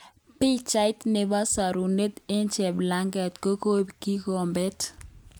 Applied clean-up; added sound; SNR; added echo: none; none; none; none.